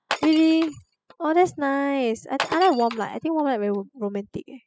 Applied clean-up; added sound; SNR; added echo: classical method spectral subtraction.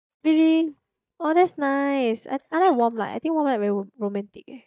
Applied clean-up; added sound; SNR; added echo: neural mask model DeepFilterNet 3.